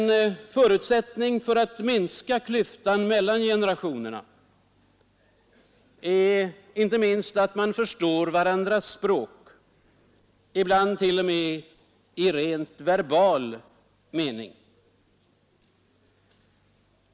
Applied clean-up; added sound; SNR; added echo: none; none; none; none.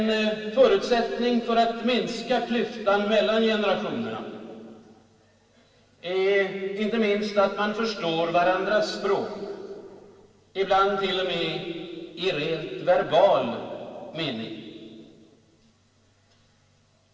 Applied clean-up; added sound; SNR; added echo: none; none; none; reverberation time 2.4 s.